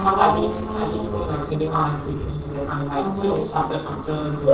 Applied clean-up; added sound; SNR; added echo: neural separator model SepFormer DNS4.